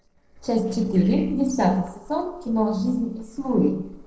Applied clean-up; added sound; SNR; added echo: neural separator model SepFormer DNS4.